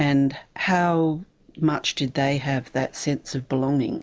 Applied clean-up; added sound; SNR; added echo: none; none; none; none.